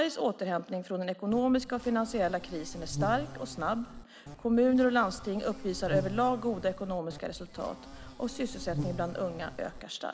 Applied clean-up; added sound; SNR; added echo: none; Insect; 10 dB; none.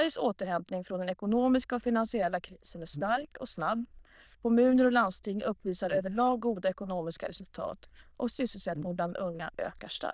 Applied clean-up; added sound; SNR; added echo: neural diffusion model UNIVERSE++.